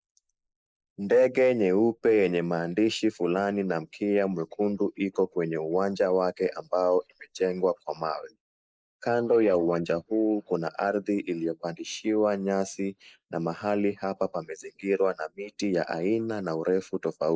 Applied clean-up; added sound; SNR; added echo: neural mask model Resemble Enhance denoiser.